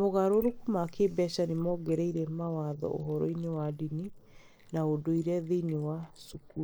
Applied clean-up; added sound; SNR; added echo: neural mask model Resemble Enhance denoiser.